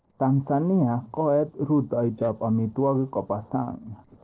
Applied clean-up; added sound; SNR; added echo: neural separator model SepFormer DNS4.